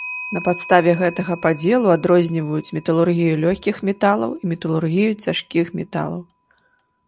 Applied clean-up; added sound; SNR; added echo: none; Clock; 19 dB; none.